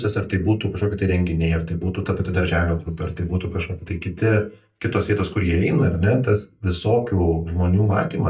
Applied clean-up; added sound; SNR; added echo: neural mask model DeepFilterNet 3.